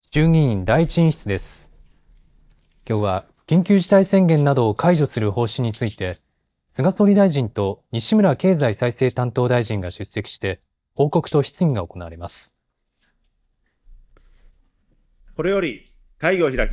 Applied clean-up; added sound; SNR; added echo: neural mask model DeepFilterNet 3.